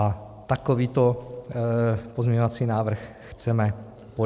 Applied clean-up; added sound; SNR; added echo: none; none; none; none.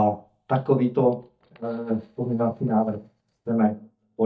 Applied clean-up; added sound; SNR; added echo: neural mask model DeepFilterNet 3.